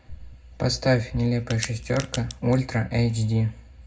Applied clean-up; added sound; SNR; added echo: none; Crack; 14 dB; reverberation time 0.3 s.